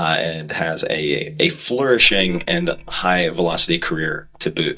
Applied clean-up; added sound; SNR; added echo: neural mask model DeepFilterNet 3.